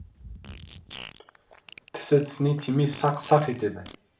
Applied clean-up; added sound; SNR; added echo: none; Fart; 20 dB; reverberation time 0.4 s.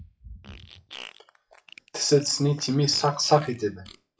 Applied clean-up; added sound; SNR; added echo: classical method WPE with log-MMSE.